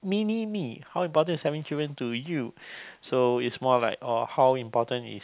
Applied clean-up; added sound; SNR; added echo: none; none; none; none.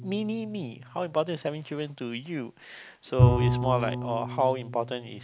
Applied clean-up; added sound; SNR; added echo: none; Bowed string instrument; 0 dB; none.